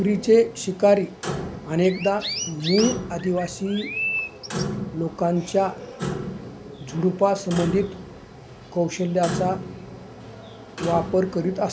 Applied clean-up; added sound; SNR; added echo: none; Chirp, tweet + Clock; 8 dB; none.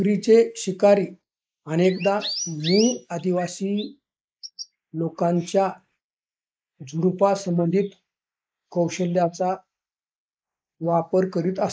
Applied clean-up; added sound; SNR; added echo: neural mask model Resemble Enhance denoiser.